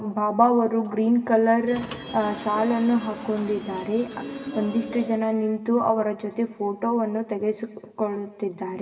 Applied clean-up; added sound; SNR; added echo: none; Subway, metro, underground / Sliding door; 12 dB; reverberation time 3.0 s.